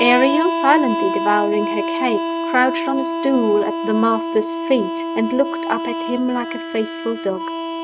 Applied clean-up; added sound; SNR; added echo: neural mask model RNNoise.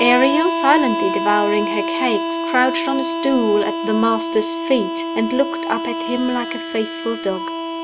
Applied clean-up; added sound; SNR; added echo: none; Harmonica; 3 dB; none.